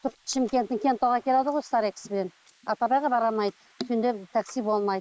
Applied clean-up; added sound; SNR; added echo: neural mask model Resemble Enhance denoiser.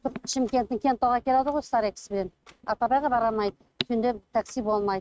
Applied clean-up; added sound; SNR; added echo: neural mask model RNNoise.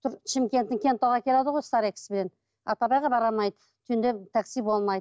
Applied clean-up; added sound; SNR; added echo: none; none; none; none.